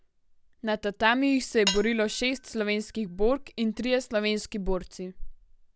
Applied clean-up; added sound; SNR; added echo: none; Cutlery, silverware / Dishes, pots, and pans; 11 dB; none.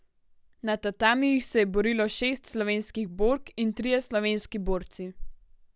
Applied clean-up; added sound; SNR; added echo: none; none; none; none.